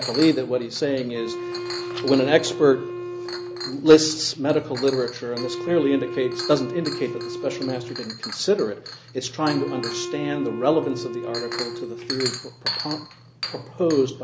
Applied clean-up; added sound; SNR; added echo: none; Wind instrument, woodwind instrument + Chink, clink; 9 dB; none.